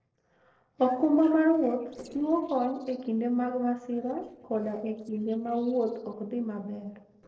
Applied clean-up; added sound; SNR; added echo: neural separator model SepFormer DNS4.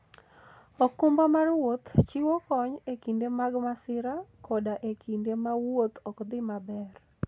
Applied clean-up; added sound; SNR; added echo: none; none; none; none.